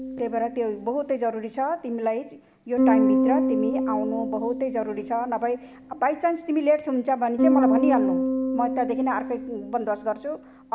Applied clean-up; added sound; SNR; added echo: none; Bass guitar; 0 dB; none.